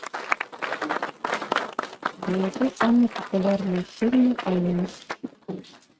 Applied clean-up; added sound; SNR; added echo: neural mask model RNNoise.